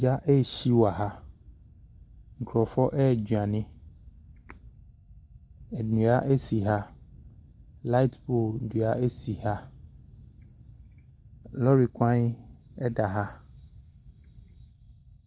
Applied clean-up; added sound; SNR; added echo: none; none; none; none.